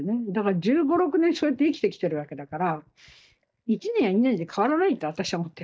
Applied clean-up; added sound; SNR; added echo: neural mask model DeepFilterNet 3.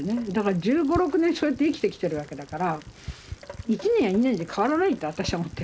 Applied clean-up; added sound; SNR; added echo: none; Rain; 16 dB; none.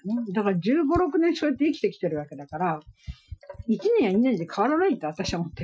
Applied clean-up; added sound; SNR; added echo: classical method Wiener filter.